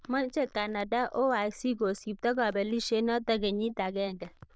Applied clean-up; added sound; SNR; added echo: neural diffusion model UNIVERSE++.